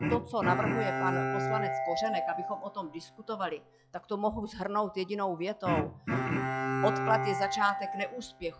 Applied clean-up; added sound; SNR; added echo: classical method log-MMSE.